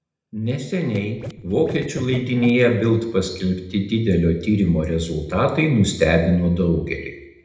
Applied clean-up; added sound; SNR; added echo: none; Scratching (performance technique); 15 dB; reverberation time 0.8 s.